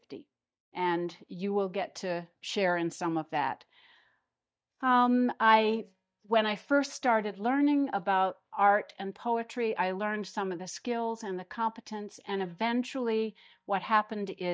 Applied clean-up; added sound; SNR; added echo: neural mask model DeepFilterNet 3.